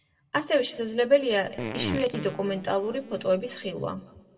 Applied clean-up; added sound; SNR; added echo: none; Fart; 9 dB; reverberation time 1.9 s.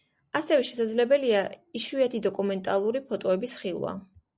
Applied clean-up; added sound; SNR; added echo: none; none; none; none.